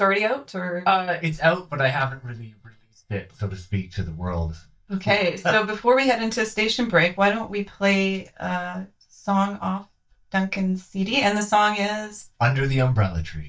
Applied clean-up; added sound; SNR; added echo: neural mask model DeepFilterNet 3.